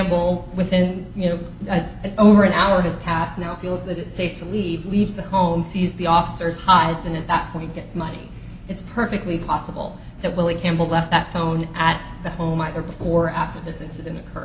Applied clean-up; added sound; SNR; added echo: none; none; none; none.